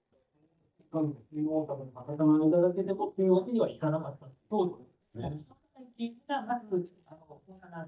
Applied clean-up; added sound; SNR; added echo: neural mask model DeepFilterNet 3.